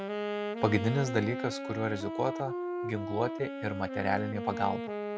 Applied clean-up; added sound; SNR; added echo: none; Wind instrument, woodwind instrument; 4 dB; none.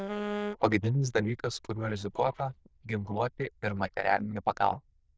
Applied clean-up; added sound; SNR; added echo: neural diffusion model UNIVERSE++.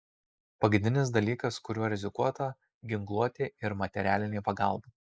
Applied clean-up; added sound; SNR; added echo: neural mask model Resemble Enhance denoiser.